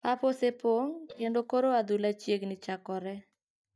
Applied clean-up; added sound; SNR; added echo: neural mask model DeepFilterNet 3.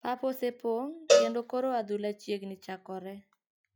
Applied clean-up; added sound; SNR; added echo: classical method log-MMSE.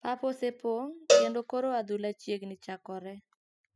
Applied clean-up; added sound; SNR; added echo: classical method spectral subtraction.